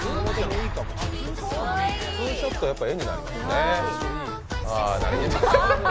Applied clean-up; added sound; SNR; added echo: none; Motor vehicle (road); 8 dB; none.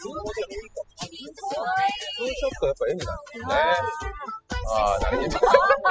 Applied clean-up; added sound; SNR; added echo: classical method spectral subtraction.